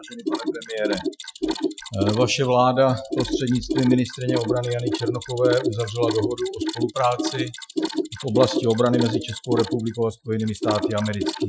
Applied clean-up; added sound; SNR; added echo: classical method Wiener filter.